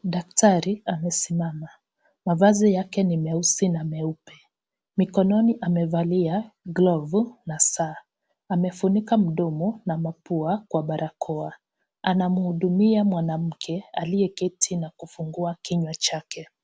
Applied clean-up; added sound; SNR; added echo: none; none; none; none.